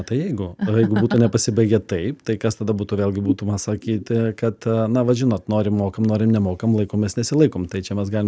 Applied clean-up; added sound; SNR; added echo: none; none; none; none.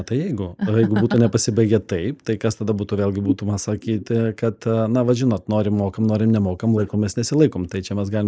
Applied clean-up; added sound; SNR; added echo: neural mask model Resemble Enhance denoiser.